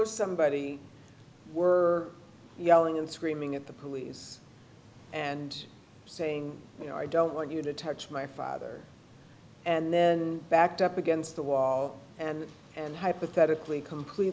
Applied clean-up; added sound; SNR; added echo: none; none; none; none.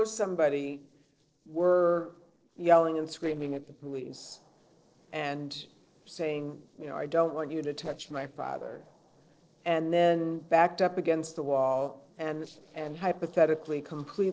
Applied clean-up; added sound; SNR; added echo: neural separator model SepFormer DNS4.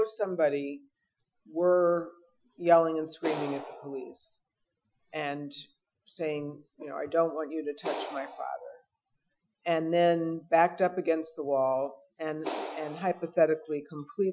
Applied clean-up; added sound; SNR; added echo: classical method Wiener filter.